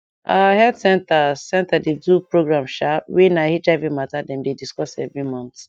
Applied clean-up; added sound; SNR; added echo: neural mask model DeepFilterNet 3.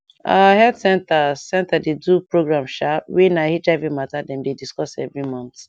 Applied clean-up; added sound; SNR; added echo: none; none; none; none.